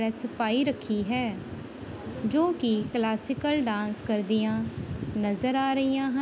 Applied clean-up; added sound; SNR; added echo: none; none; none; none.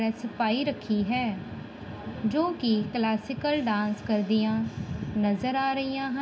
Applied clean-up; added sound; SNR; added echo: none; none; none; reverberation time 0.3 s.